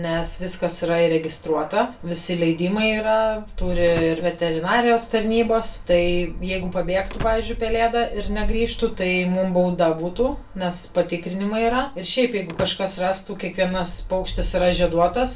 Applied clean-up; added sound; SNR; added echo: none; Slam / Wood; 17 dB; reverberation time 0.3 s.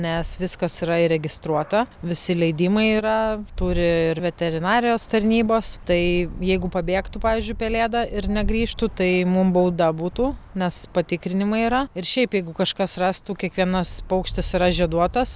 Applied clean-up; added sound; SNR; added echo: none; none; none; none.